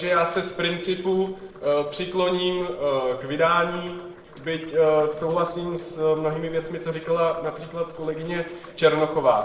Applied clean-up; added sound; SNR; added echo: neural separator model SepFormer DNS4.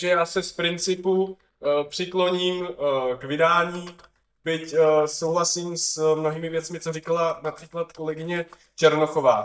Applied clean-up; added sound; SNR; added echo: neural mask model DeepFilterNet 3.